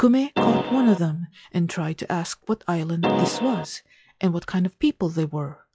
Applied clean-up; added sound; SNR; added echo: classical method log-MMSE.